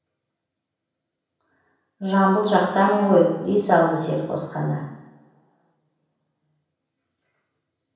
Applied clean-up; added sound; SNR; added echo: none; Wind instrument, woodwind instrument; 20 dB; reverberation time 0.9 s.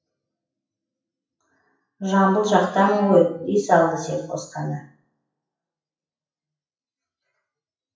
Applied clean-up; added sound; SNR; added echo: classical method WPE with log-MMSE.